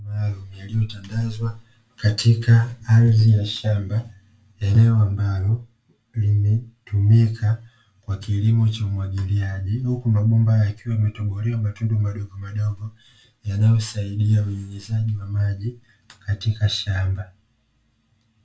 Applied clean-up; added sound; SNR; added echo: none; none; none; reverberation time 0.2 s.